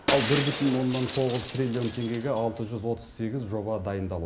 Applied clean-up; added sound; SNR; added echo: none; Shatter; 8 dB; reverberation time 0.7 s.